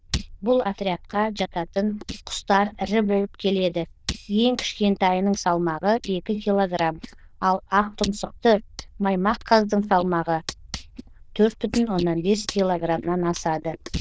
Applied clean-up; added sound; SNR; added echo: neural diffusion model UNIVERSE++.